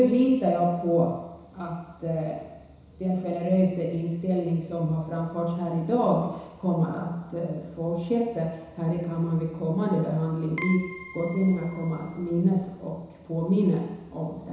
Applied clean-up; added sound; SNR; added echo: none; Keyboard (musical); 14 dB; reverberation time 1.0 s.